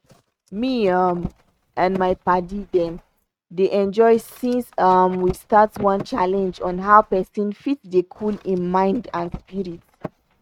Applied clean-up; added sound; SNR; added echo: neural mask model RNNoise.